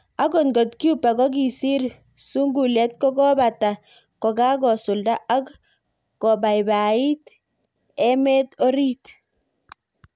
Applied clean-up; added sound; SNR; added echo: none; none; none; none.